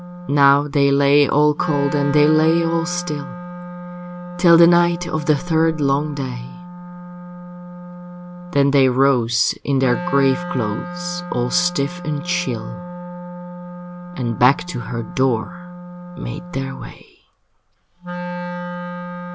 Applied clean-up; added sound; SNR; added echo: none; Wind instrument, woodwind instrument; 10 dB; none.